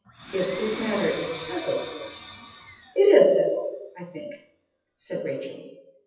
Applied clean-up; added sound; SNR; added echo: classical method WPE with log-MMSE.